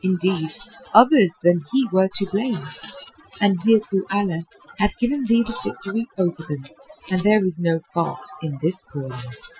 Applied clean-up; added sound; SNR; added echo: classical method Wiener filter.